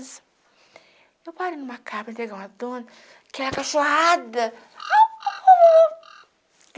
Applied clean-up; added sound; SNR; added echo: none; Bird vocalization, bird call, bird song; 19 dB; none.